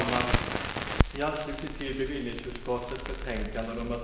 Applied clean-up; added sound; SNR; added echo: none; Crackle; -2 dB; reverberation time 0.9 s.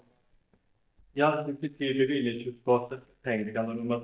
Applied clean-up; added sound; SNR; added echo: neural mask model DeepFilterNet 3.